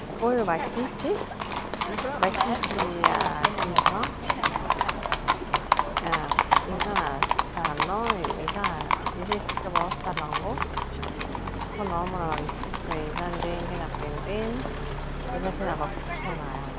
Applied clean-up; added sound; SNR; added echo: none; Livestock, farm animals, working animals; -5 dB; none.